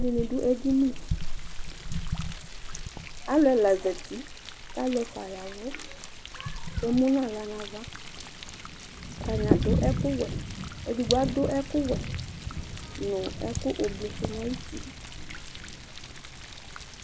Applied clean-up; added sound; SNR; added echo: none; Thunder; 3 dB; none.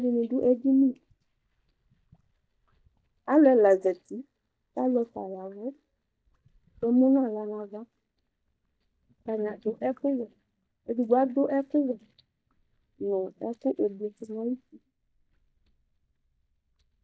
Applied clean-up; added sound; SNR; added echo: neural mask model DeepFilterNet 3.